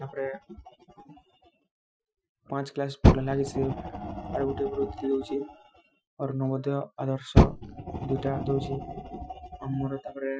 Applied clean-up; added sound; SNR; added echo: classical method Wiener filter.